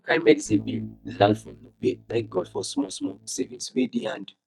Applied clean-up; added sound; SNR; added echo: neural mask model DeepFilterNet 3.